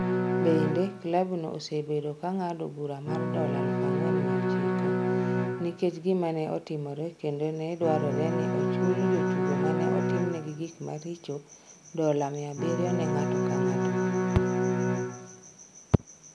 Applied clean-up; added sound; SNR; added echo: none; Bowed string instrument; -2 dB; none.